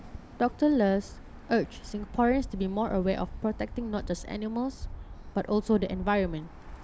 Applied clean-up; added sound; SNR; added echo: none; Bird; 12 dB; none.